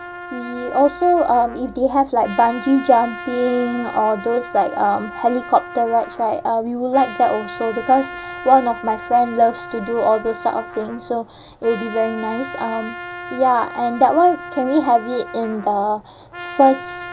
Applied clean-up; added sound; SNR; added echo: none; Trumpet; 14 dB; none.